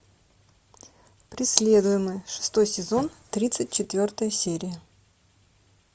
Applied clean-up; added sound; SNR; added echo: none; none; none; none.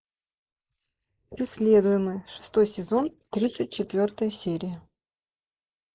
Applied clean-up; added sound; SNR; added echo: neural mask model Resemble Enhance denoiser.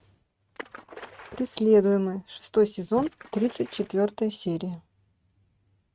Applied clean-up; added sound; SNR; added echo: neural mask model RNNoise.